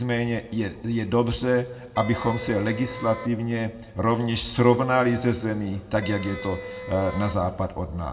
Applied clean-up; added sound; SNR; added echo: none; Wind instrument, woodwind instrument; 13 dB; reverberation time 1.5 s.